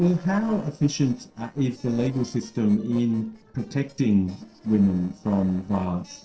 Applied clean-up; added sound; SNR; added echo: neural separator model SepFormer DNS4.